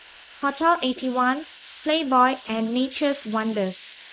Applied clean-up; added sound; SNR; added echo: neural mask model Resemble Enhance denoiser.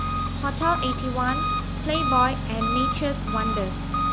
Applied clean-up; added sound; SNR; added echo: none; Engine; -2 dB; none.